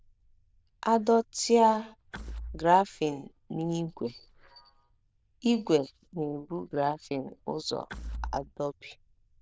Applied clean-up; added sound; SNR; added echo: neural diffusion model UNIVERSE++.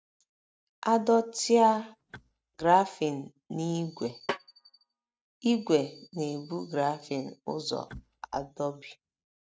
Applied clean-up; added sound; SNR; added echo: neural mask model RNNoise.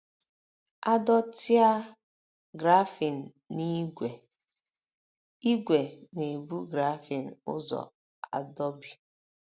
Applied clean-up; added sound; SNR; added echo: none; none; none; none.